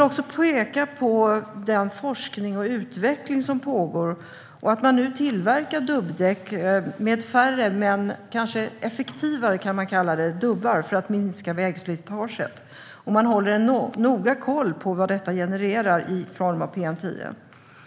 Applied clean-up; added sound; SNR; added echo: none; none; none; none.